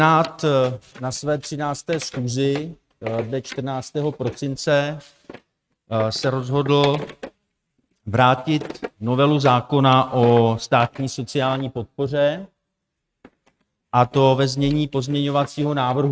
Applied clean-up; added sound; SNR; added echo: neural mask model RNNoise.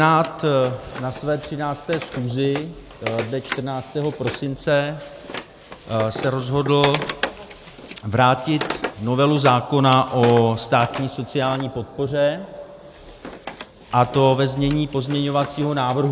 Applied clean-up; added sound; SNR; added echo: none; Wood; 13 dB; none.